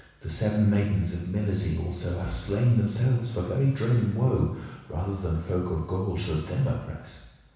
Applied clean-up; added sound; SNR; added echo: none; none; none; reverberation time 1.1 s.